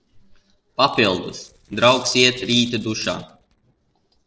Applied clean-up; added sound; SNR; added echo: neural separator model SepFormer DNS4.